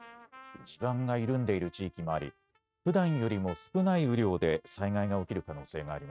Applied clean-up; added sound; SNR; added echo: neural mask model RNNoise.